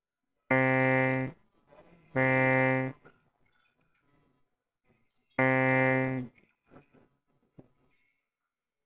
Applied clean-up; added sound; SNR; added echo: neural separator model SepFormer WHAMR!.